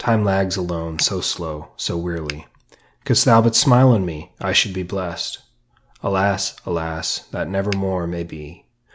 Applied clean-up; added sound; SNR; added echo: none; Finger snapping; 14 dB; none.